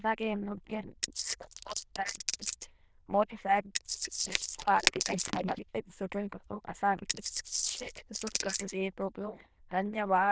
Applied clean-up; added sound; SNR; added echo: neural diffusion model UNIVERSE++.